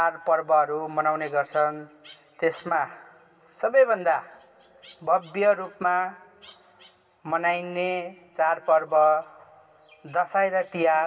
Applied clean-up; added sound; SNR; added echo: none; none; none; reverberation time 3.0 s.